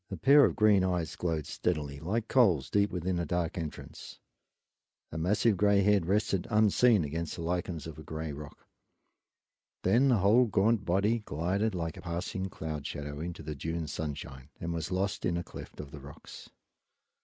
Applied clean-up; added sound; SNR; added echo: none; none; none; none.